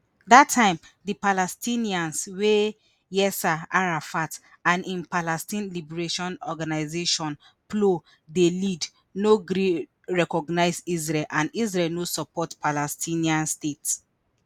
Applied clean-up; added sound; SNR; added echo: none; none; none; none.